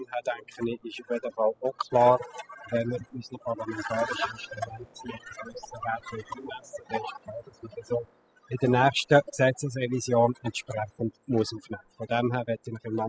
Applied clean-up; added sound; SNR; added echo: classical method spectral subtraction.